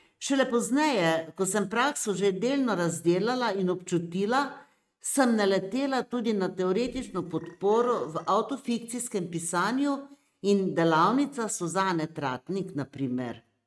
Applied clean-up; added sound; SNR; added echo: neural mask model RNNoise.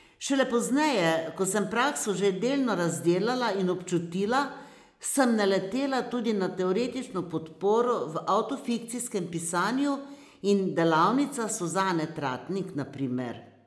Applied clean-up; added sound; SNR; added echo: none; none; none; none.